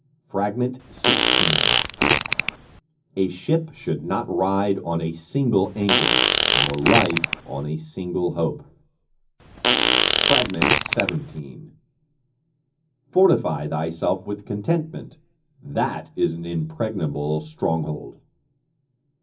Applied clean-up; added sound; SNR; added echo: none; Fart; -4 dB; reverberation time 0.4 s.